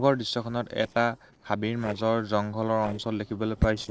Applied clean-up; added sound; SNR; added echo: neural separator model SepFormer DNS4.